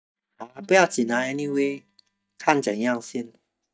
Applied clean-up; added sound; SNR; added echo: neural mask model DeepFilterNet 3.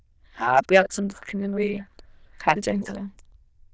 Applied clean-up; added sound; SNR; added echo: neural diffusion model UNIVERSE++.